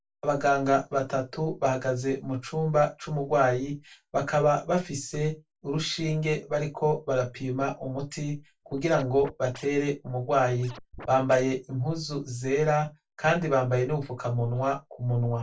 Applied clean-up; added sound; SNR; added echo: neural separator model SepFormer DNS4.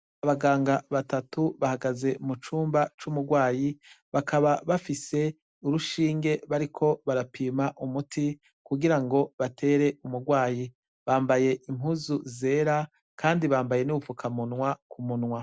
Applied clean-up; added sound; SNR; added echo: none; none; none; none.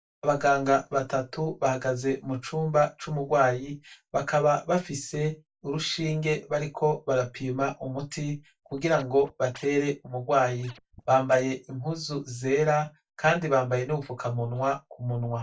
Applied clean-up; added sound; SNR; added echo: neural mask model DeepFilterNet 3.